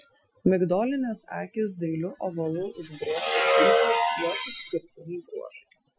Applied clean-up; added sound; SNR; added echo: classical method Wiener filter.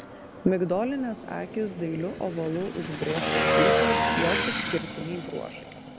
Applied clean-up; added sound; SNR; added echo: none; Motorcycle / Engine; -1 dB; none.